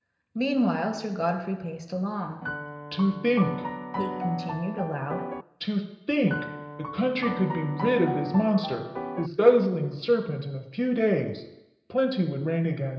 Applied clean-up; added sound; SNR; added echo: none; Piano; 7 dB; reverberation time 0.9 s.